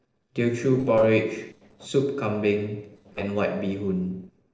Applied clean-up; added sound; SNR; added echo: neural separator model SepFormer DNS4.